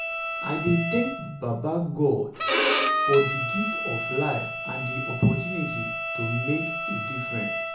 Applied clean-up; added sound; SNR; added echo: none; Bowed string instrument; 1 dB; reverberation time 0.7 s.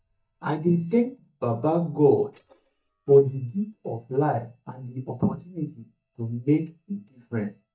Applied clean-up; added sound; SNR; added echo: neural mask model DeepFilterNet 3.